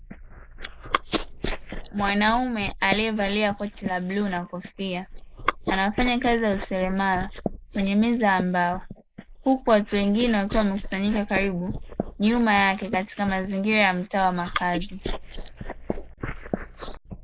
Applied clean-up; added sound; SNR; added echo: neural mask model Resemble Enhance denoiser.